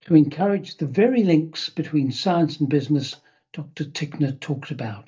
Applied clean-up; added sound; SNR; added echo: neural mask model DeepFilterNet 3.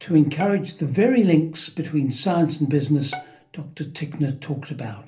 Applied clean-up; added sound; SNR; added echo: none; Bowed string instrument; 20 dB; reverberation time 0.3 s.